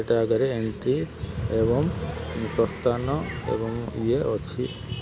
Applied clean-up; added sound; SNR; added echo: none; none; none; none.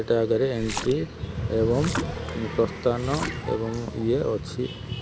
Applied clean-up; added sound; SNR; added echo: none; Splash, splatter; 11 dB; none.